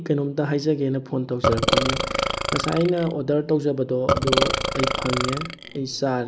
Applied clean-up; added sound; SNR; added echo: none; Burping, eructation; 0 dB; none.